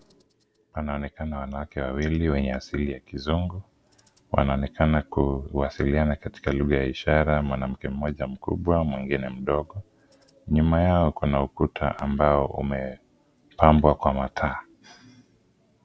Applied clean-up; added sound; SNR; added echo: none; none; none; none.